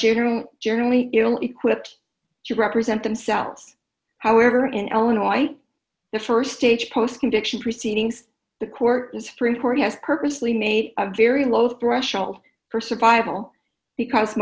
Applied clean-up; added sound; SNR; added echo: none; none; none; none.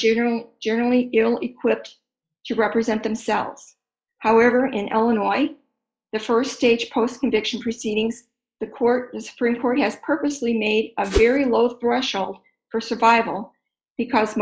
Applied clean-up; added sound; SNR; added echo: classical method log-MMSE.